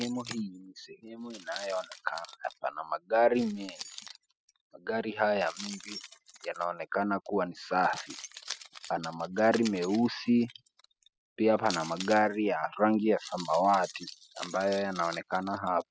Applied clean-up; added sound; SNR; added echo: classical method spectral subtraction.